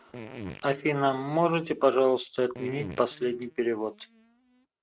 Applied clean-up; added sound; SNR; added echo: neural mask model RNNoise.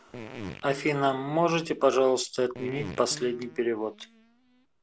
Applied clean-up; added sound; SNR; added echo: none; Fart; 16 dB; none.